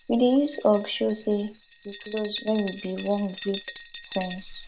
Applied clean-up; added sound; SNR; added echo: none; Glass; 8 dB; none.